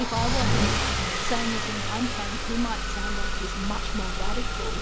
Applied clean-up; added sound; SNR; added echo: none; Engine starting / Car; 0 dB; none.